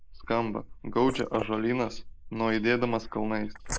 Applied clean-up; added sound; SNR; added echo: neural mask model Resemble Enhance denoiser.